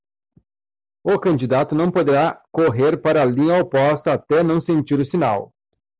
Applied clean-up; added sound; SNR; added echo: none; none; none; none.